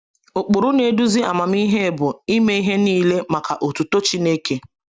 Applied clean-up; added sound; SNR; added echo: none; none; none; none.